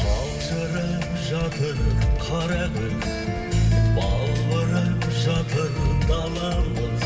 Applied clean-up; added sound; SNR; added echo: none; Drum / Drum kit; 19 dB; reverberation time 2.0 s.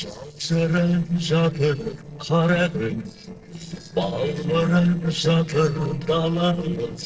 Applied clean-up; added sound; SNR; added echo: neural separator model SepFormer DNS4.